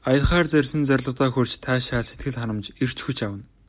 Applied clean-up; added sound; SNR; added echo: none; none; none; none.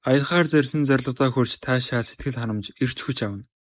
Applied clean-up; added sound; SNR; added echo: neural mask model Resemble Enhance denoiser.